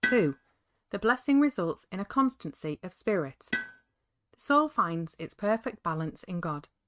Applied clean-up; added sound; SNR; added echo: neural mask model RNNoise.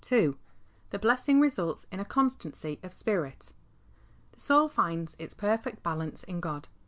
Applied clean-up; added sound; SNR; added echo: none; none; none; none.